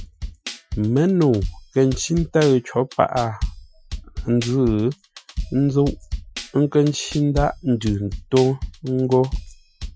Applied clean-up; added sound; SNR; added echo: classical method Wiener filter.